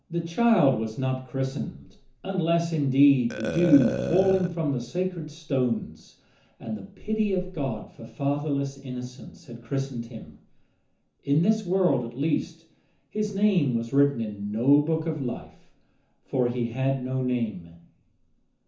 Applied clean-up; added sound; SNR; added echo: none; Burping, eructation; 7 dB; reverberation time 0.9 s.